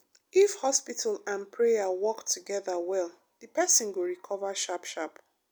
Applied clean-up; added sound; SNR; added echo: none; none; none; none.